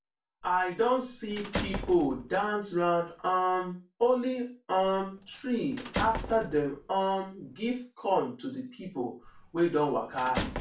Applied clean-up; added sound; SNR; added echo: none; Squeak / Slam / Human group actions; 12 dB; reverberation time 0.3 s.